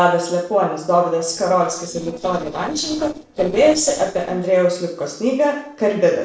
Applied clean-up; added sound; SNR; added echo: neural separator model SepFormer DNS4.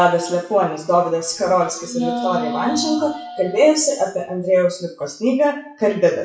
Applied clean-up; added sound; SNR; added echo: classical method WPE with log-MMSE.